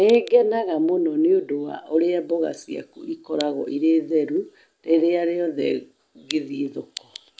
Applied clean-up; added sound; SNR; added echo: none; none; none; none.